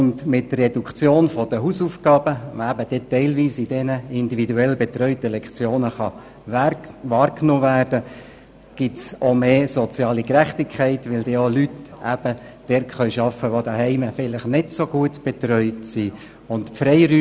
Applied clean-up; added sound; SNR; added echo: none; none; none; none.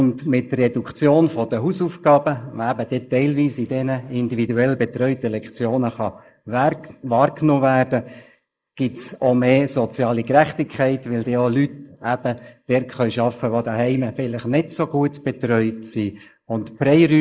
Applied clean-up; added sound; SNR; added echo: neural mask model Resemble Enhance denoiser.